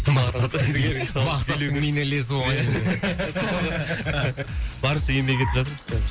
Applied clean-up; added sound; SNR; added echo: none; Car; 20 dB; none.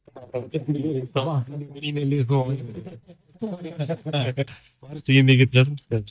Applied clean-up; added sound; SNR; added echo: neural mask model DeepFilterNet 3.